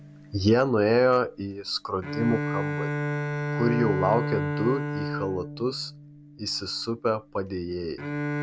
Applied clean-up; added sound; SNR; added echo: none; Bowed string instrument; 5 dB; none.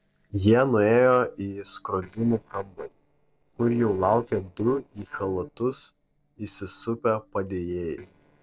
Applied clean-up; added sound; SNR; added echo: neural separator model SepFormer DNS4.